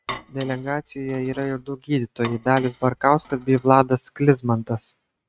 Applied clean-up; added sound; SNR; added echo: neural mask model RNNoise.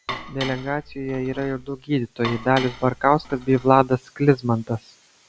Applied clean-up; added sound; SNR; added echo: none; Dishes, pots, and pans; 14 dB; none.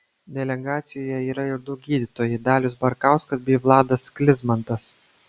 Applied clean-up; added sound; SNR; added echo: none; none; none; none.